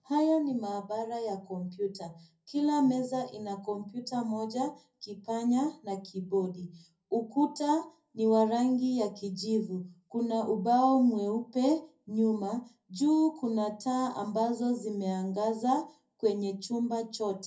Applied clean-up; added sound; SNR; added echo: none; none; none; reverberation time 0.4 s.